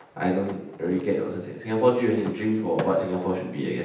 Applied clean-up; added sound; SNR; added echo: none; Door / Car; 17 dB; reverberation time 0.9 s.